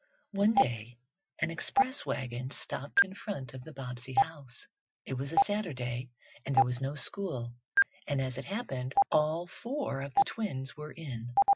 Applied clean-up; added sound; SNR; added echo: classical method Wiener filter.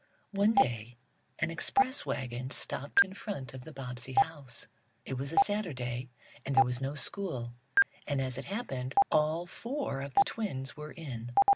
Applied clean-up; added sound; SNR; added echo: none; Stream; -1 dB; none.